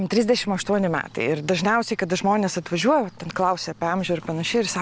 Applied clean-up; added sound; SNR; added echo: none; none; none; none.